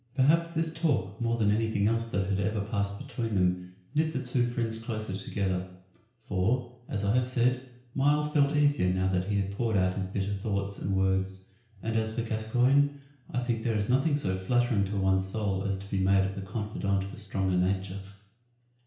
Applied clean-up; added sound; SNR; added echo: none; none; none; reverberation time 0.5 s.